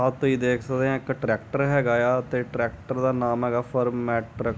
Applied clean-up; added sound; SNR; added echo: none; none; none; none.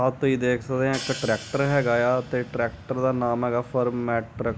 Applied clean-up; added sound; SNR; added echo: none; Hi-hat; 17 dB; none.